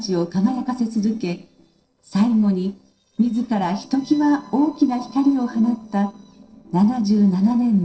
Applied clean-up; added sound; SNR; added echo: neural separator model SepFormer DNS4.